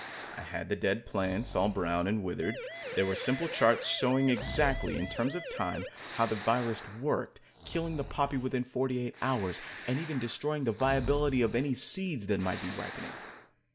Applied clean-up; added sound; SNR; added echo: none; Siren + Breathing; 10 dB; none.